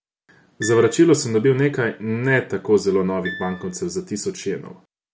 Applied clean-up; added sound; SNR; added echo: none; Piano; 16 dB; none.